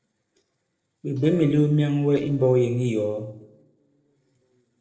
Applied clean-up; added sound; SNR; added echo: neural separator model SepFormer DNS4.